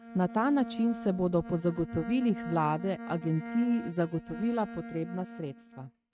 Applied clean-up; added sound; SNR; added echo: neural mask model RNNoise.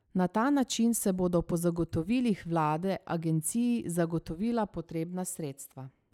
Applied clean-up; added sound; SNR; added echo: none; none; none; none.